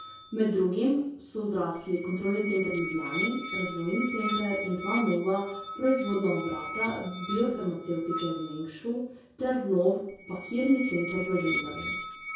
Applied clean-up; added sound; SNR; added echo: none; Musical instrument; 8 dB; reverberation time 0.6 s.